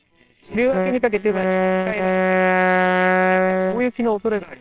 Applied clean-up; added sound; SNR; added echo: neural separator model SepFormer WHAMR!.